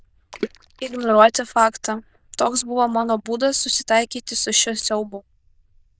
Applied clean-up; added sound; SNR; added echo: neural diffusion model UNIVERSE++.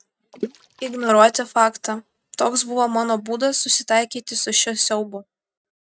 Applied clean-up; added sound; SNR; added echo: neural mask model RNNoise.